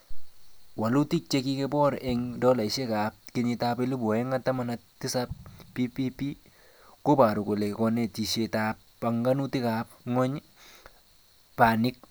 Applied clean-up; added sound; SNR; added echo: none; Explosion; 20 dB; none.